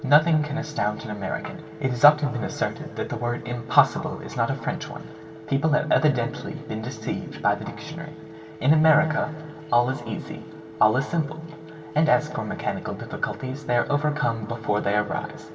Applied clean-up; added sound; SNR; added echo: none; Telephone; 17 dB; reverberation time 2.9 s.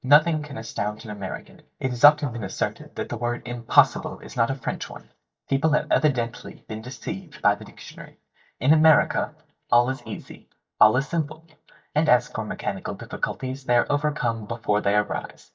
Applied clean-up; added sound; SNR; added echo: neural mask model DeepFilterNet 3.